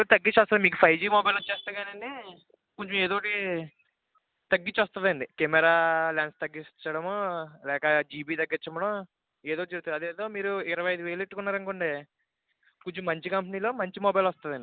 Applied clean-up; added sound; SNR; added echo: none; none; none; none.